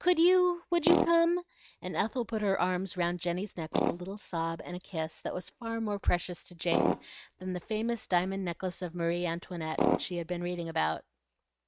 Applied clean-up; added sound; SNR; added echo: neural mask model RNNoise.